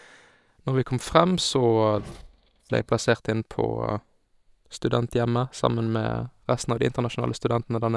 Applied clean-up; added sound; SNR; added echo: neural mask model DeepFilterNet 3.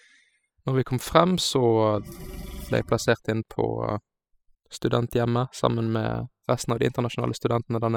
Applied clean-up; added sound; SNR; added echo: classical method spectral subtraction.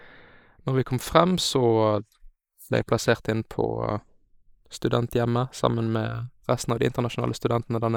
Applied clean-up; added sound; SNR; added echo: neural mask model Resemble Enhance denoiser.